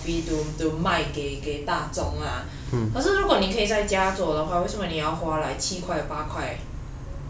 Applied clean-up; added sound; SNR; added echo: none; Bowed string instrument; 15 dB; none.